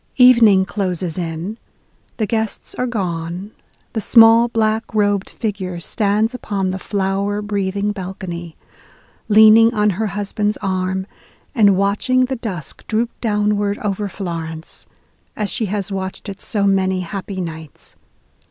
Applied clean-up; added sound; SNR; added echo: none; none; none; none.